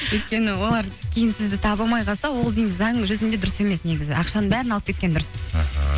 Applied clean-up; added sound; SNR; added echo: none; Raindrop / Drip; 14 dB; none.